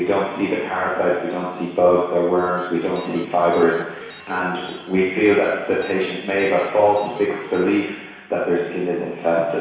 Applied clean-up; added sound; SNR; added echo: none; Alarm; 18 dB; reverberation time 1.1 s.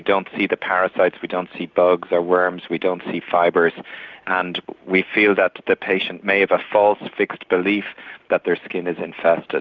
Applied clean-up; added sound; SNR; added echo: none; none; none; none.